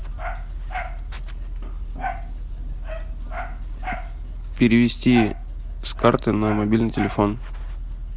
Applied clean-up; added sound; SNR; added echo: none; Dog; 14 dB; none.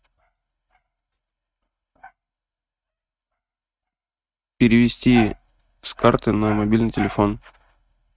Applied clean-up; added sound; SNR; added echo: neural mask model RNNoise.